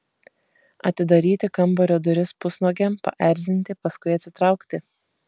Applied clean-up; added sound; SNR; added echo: none; none; none; none.